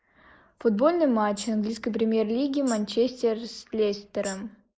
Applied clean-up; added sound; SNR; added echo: neural mask model Resemble Enhance denoiser.